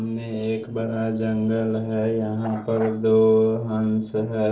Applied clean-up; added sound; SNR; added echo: neural separator model SepFormer DNS4.